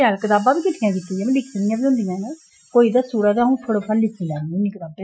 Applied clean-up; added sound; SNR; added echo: classical method Wiener filter.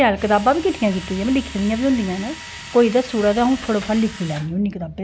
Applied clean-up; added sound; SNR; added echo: none; Drill; 17 dB; none.